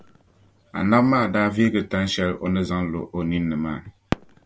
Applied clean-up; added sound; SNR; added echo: none; Fireworks; 16 dB; none.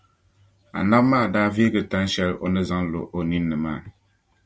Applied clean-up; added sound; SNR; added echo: none; none; none; none.